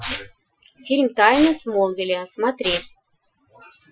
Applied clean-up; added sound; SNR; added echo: classical method Wiener filter.